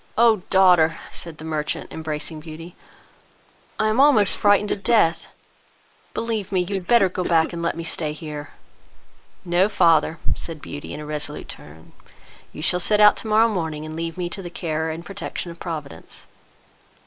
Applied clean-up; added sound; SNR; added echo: neural mask model Resemble Enhance denoiser.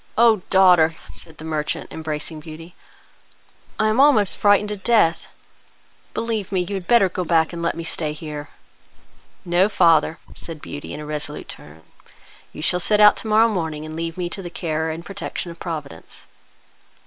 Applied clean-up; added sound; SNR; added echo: neural separator model SepFormer WHAM!.